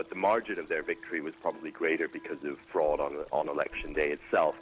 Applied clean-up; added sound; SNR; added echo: none; Stream + Wind instrument, woodwind instrument; 19 dB; none.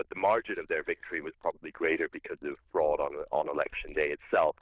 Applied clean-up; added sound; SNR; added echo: neural diffusion model UNIVERSE++.